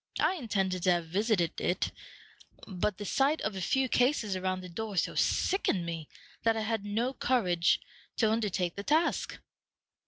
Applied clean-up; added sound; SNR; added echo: none; none; none; none.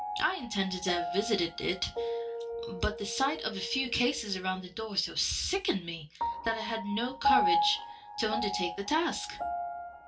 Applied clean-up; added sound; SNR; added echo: none; Piano; 3 dB; reverberation time 0.2 s.